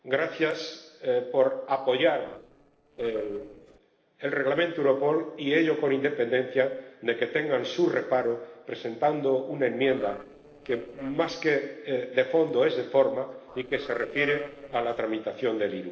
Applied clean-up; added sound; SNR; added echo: neural separator model SepFormer DNS4.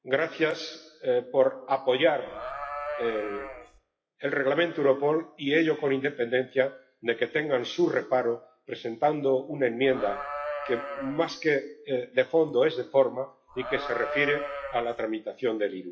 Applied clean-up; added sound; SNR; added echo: classical method WPE with log-MMSE.